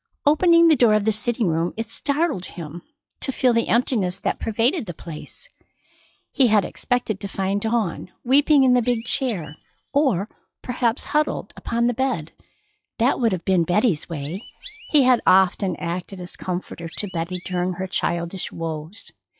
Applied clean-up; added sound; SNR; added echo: classical method log-MMSE.